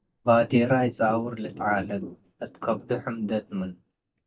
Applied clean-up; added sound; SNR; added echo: neural mask model DeepFilterNet 3.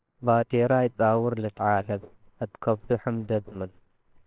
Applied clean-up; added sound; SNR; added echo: neural separator model SepFormer WHAMR!.